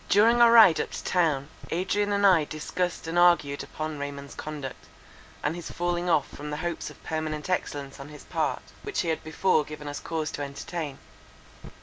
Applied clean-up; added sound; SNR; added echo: none; none; none; none.